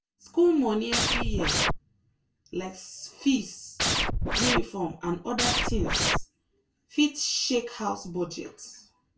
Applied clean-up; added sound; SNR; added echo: none; Scratching (performance technique); -5 dB; reverberation time 0.2 s.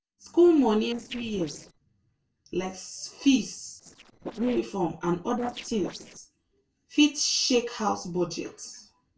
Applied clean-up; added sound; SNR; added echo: neural separator model SepFormer DNS4.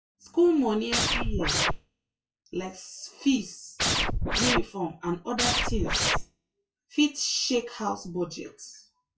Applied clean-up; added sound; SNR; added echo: classical method WPE with log-MMSE.